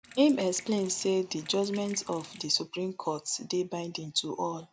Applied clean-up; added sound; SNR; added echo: none; Sink (filling or washing); 20 dB; none.